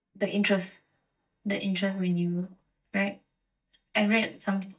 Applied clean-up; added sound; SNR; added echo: neural mask model DeepFilterNet 3.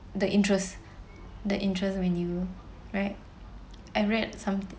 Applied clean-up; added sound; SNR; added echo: none; none; none; none.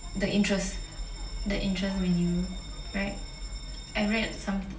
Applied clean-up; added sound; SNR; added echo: none; Bell; 16 dB; reverberation time 0.3 s.